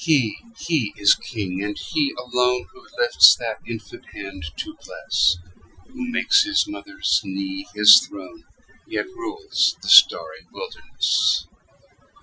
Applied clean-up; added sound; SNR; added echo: classical method Wiener filter.